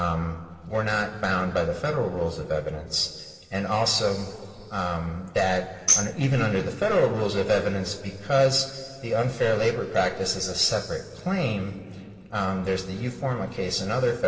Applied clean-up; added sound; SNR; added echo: neural separator model SepFormer DNS4.